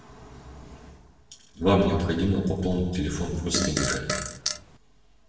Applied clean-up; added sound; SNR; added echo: none; Fart; 3 dB; reverberation time 1.1 s.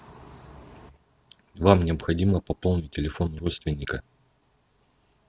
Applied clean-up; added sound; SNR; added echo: none; none; none; none.